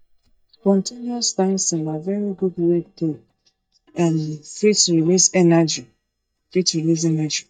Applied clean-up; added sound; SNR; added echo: neural mask model DeepFilterNet 3.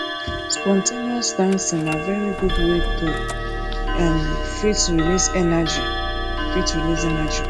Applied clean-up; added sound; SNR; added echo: none; Idling / Engine starting / Door / Car + Clock; 1 dB; none.